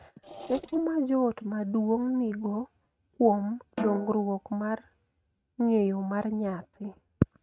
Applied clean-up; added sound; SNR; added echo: neural mask model RNNoise.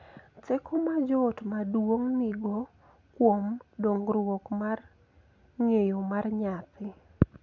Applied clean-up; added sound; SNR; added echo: none; none; none; none.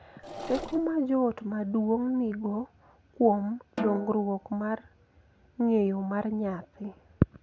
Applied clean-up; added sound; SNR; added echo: none; Snare drum + Engine / Mechanisms; 12 dB; none.